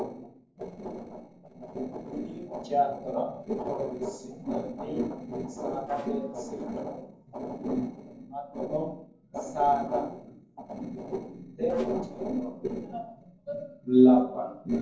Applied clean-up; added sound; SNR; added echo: neural separator model SepFormer DNS4.